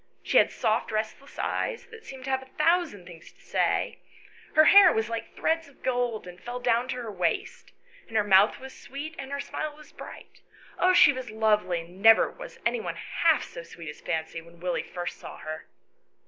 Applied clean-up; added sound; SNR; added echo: none; none; none; none.